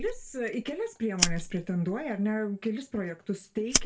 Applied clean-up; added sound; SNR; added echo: none; Fire; 3 dB; reverberation time 0.2 s.